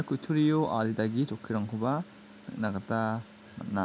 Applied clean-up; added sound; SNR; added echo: none; none; none; none.